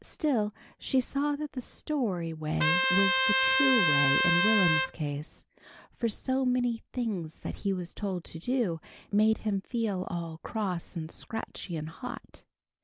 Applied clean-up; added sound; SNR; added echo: none; Trumpet; -4 dB; none.